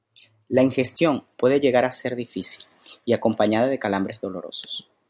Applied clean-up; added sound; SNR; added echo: none; none; none; none.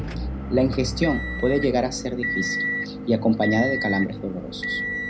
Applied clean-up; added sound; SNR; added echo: none; Motor vehicle (road) / Engine; 4 dB; reverberation time 0.4 s.